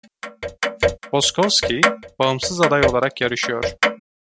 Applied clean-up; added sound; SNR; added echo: none; Clock; 1 dB; none.